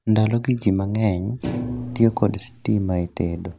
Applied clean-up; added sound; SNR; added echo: none; Thump, thud; 8 dB; none.